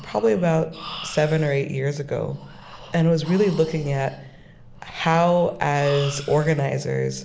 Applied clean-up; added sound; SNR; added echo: none; Breathing; 18 dB; none.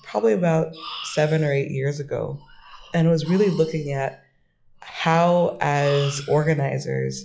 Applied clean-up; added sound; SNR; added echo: classical method log-MMSE.